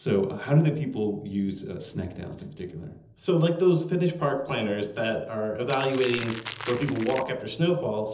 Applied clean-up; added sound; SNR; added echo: none; Crackle; 11 dB; reverberation time 1.2 s.